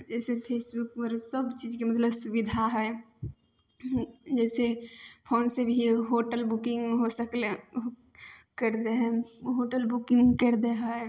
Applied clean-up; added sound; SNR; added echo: none; none; none; none.